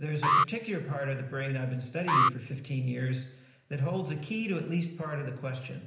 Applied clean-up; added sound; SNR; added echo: none; Alarm; -1 dB; reverberation time 0.9 s.